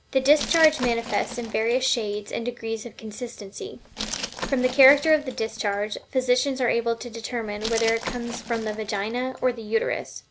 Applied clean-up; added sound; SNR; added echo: none; Glass; 12 dB; none.